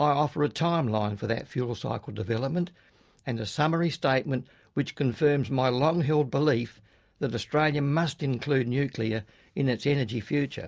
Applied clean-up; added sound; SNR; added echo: none; none; none; none.